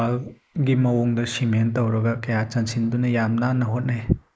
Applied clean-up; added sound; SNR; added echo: neural mask model Resemble Enhance denoiser.